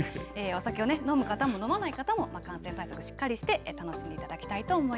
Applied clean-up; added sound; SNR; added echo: none; Musical instrument; 19 dB; none.